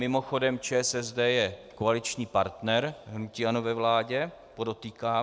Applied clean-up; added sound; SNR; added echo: none; none; none; none.